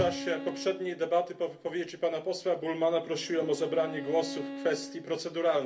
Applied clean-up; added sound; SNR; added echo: none; Bowed string instrument; 12 dB; reverberation time 0.3 s.